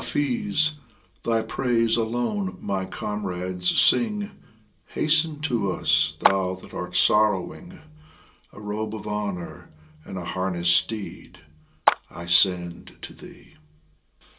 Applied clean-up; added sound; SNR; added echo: none; Clapping; 2 dB; reverberation time 0.2 s.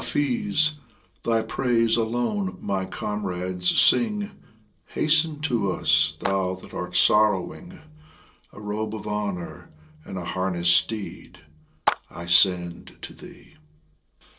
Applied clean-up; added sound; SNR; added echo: neural separator model SepFormer DNS4.